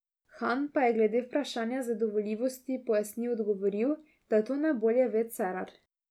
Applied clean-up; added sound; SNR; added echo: none; none; none; none.